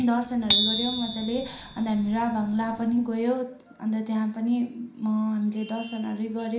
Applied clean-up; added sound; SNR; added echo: none; Bicycle bell; 3 dB; reverberation time 0.5 s.